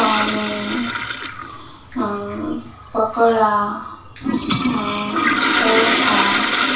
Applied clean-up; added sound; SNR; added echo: none; Toilet flush; -1 dB; reverberation time 0.3 s.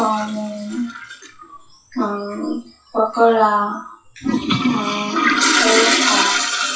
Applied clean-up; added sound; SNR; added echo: classical method WPE with log-MMSE.